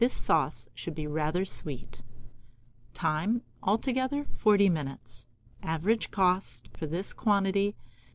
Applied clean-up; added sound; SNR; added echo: none; none; none; none.